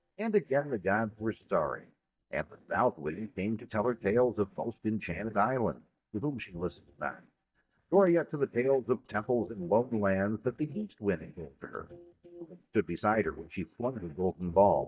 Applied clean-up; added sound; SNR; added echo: neural mask model DeepFilterNet 3.